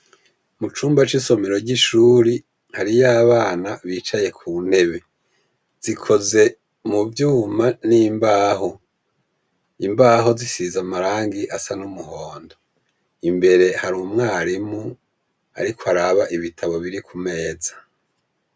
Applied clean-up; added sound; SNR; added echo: none; none; none; none.